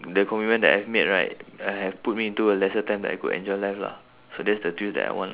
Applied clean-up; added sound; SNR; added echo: none; none; none; none.